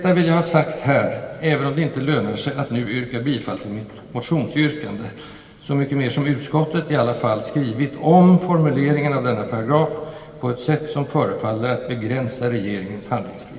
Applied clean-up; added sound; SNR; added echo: none; none; none; reverberation time 2.2 s.